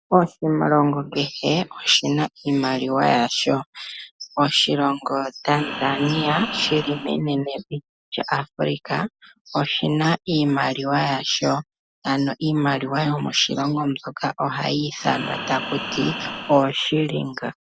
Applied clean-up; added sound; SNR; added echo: none; Breathing; 8 dB; none.